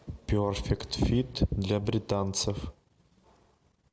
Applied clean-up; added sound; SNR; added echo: none; none; none; none.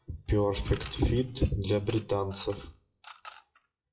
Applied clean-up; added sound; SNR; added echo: classical method WPE with log-MMSE.